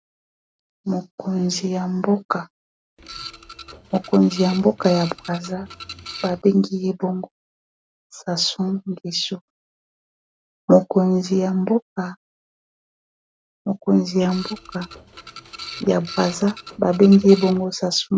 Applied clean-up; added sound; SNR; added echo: none; Printer; 15 dB; none.